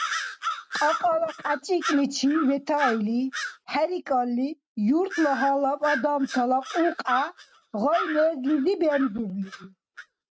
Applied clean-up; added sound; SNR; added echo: neural mask model RNNoise.